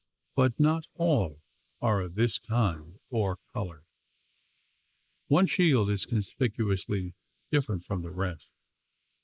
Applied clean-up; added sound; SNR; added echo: neural mask model Resemble Enhance denoiser.